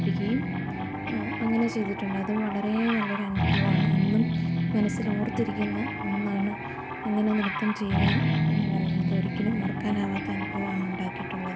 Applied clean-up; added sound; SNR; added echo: none; Guitar; 0 dB; none.